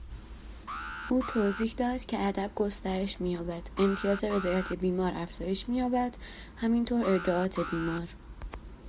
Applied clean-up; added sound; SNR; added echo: none; Alarm; 11 dB; none.